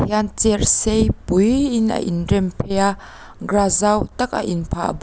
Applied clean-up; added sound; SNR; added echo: none; none; none; none.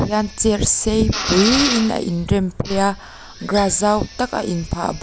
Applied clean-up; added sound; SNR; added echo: none; Drill; 10 dB; none.